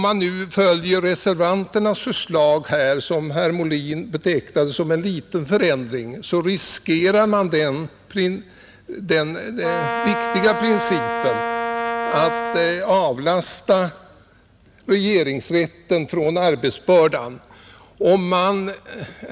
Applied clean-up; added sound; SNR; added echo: none; Brass instrument; 4 dB; none.